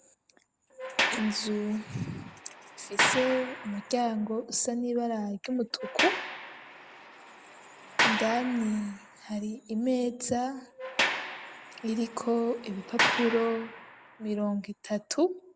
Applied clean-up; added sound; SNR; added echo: none; Sliding door; 3 dB; none.